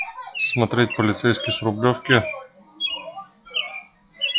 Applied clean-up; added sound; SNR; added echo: classical method log-MMSE.